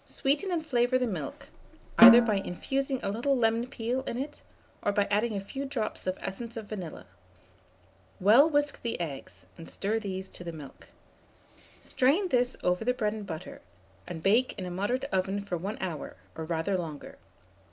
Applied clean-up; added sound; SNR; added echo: none; Snare drum; -4 dB; none.